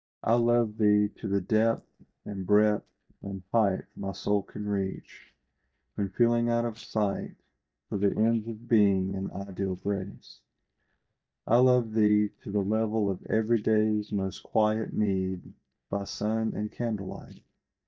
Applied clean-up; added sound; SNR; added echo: neural mask model DeepFilterNet 3.